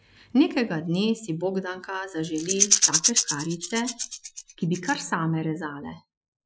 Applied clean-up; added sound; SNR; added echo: classical method Wiener filter.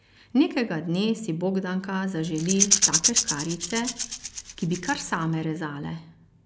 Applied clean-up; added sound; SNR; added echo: none; Rattle / Rattle (instrument); 0 dB; none.